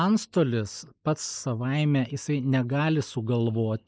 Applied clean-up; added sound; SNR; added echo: neural mask model Resemble Enhance denoiser.